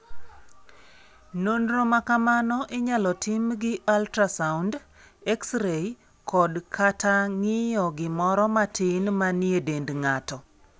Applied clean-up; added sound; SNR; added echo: none; none; none; none.